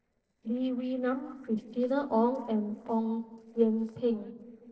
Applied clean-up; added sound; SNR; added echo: neural separator model SepFormer DNS4.